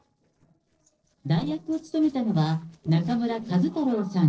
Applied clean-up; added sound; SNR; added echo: neural separator model SepFormer DNS4.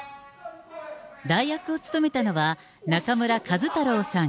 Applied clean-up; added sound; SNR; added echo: none; none; none; none.